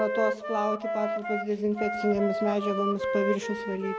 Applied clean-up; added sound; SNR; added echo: none; Wind instrument, woodwind instrument; 3 dB; none.